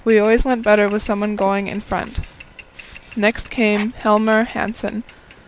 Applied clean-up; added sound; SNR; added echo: none; Sink (filling or washing) + Mechanisms / Bicycle; 19 dB; none.